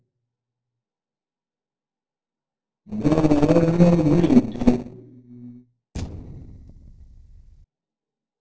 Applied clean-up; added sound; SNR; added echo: neural separator model SepFormer DNS4.